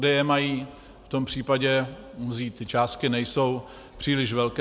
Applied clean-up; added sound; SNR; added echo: none; none; none; none.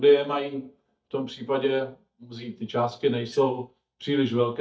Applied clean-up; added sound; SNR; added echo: neural mask model DeepFilterNet 3.